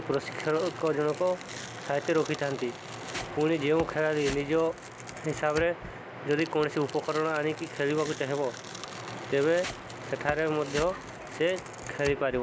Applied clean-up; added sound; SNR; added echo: none; Tearing; 14 dB; none.